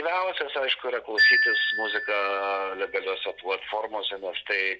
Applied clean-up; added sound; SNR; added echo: none; Marimba, xylophone; 0 dB; none.